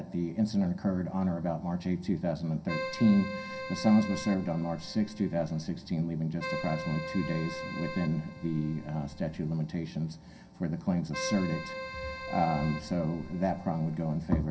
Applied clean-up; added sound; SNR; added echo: none; Keyboard (musical); 10 dB; reverberation time 0.3 s.